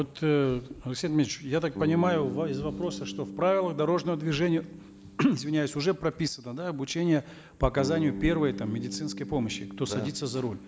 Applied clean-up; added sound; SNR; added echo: none; Bass guitar; 12 dB; none.